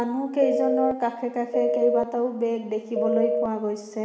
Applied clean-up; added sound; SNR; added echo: none; Telephone; 0 dB; reverberation time 1.0 s.